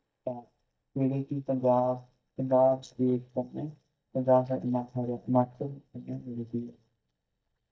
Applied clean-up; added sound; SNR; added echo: neural mask model DeepFilterNet 3.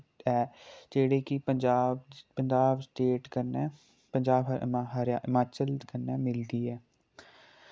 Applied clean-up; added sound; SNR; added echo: none; none; none; none.